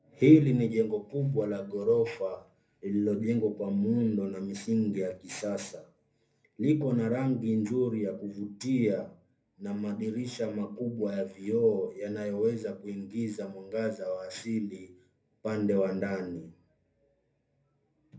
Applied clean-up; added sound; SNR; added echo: none; none; none; reverberation time 0.3 s.